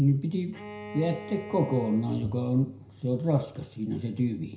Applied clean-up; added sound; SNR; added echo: none; Bowed string instrument; 15 dB; reverberation time 0.4 s.